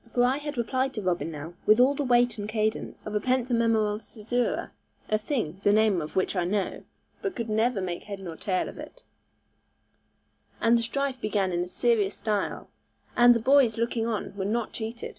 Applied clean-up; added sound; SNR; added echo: none; none; none; none.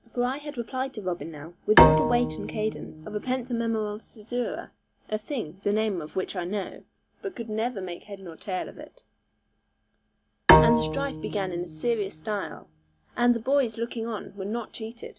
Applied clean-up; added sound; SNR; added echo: none; Bowed string instrument; -4 dB; none.